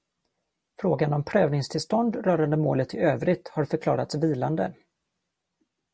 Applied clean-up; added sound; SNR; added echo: none; none; none; none.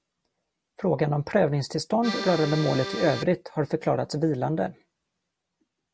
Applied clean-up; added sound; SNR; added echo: none; Accordion; 7 dB; none.